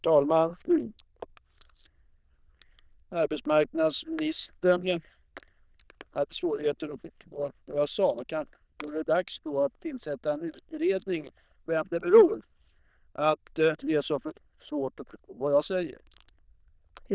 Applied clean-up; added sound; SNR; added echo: neural diffusion model UNIVERSE++.